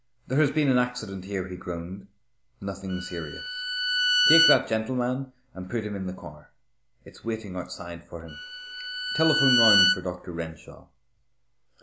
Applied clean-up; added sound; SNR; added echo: none; Bowed string instrument; -3 dB; none.